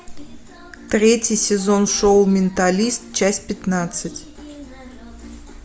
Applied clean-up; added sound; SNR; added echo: none; none; none; none.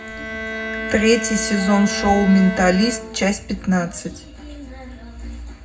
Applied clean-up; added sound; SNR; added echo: none; Bowed string instrument; 9 dB; reverberation time 0.3 s.